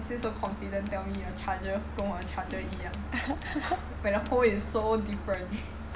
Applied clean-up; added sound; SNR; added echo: none; Writing; 16 dB; none.